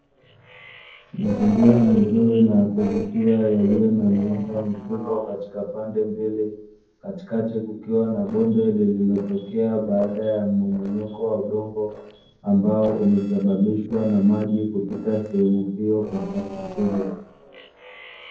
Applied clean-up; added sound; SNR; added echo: neural separator model SepFormer DNS4.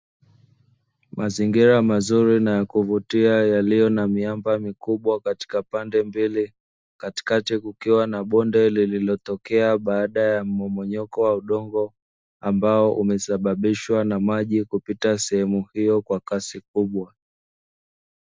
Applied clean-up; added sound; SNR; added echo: none; none; none; none.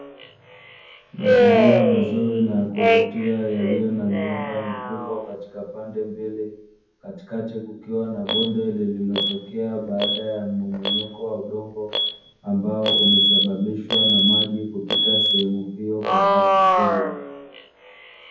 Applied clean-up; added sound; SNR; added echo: none; Alarm; -2 dB; reverberation time 0.9 s.